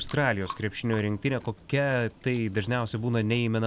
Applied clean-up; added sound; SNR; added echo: none; Chewing, mastication; 18 dB; none.